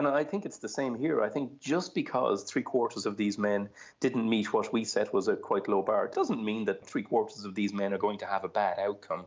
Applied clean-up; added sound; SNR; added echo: none; none; none; none.